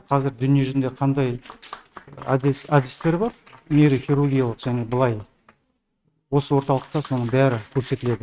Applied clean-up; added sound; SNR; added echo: neural mask model RNNoise.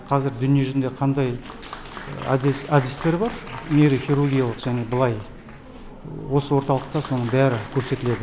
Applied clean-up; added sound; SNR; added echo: none; Applause; 17 dB; none.